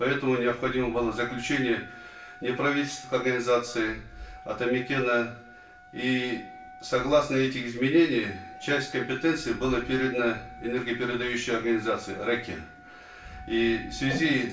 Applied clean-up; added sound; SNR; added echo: none; Wind instrument, woodwind instrument; 19 dB; reverberation time 0.3 s.